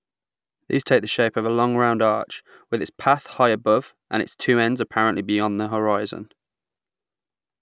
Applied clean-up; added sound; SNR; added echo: none; none; none; none.